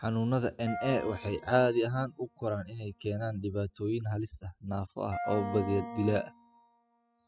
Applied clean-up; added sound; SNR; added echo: classical method spectral subtraction.